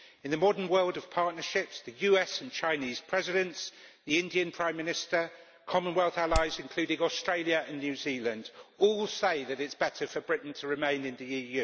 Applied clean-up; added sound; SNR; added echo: none; Hammer; 1 dB; none.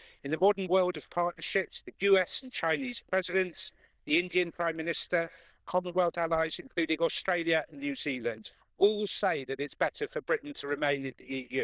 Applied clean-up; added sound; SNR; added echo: neural diffusion model UNIVERSE++.